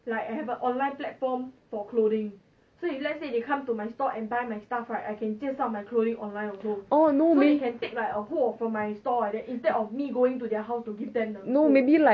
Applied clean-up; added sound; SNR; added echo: none; none; none; none.